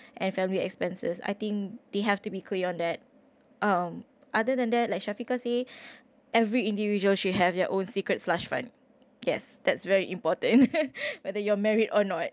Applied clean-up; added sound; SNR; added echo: none; none; none; none.